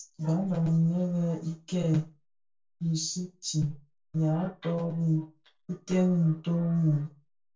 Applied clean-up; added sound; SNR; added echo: none; none; none; reverberation time 0.2 s.